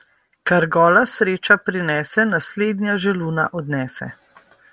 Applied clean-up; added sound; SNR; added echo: none; none; none; none.